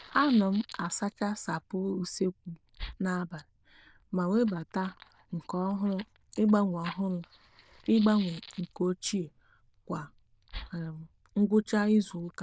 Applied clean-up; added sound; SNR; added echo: neural diffusion model UNIVERSE++.